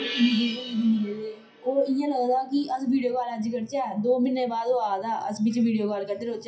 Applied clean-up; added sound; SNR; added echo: classical method WPE with log-MMSE.